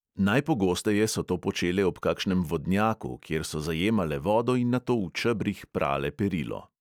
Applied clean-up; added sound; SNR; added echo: none; none; none; none.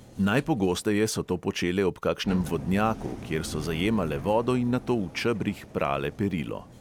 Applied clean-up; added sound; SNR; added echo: none; Engine; 15 dB; none.